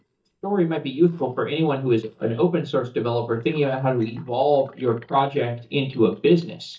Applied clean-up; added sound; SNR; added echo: neural mask model DeepFilterNet 3.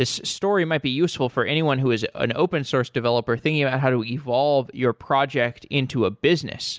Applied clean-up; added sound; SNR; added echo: none; none; none; none.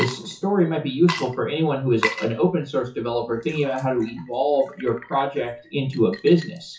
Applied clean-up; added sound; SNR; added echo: classical method WPE with log-MMSE.